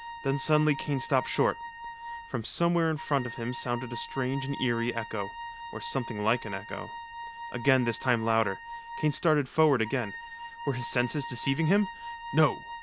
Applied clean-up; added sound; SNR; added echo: none; Wind instrument, woodwind instrument; 12 dB; none.